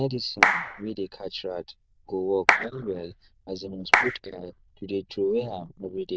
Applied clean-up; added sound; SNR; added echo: neural diffusion model UNIVERSE++.